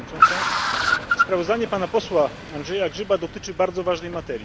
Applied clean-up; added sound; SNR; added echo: none; Car; 0 dB; none.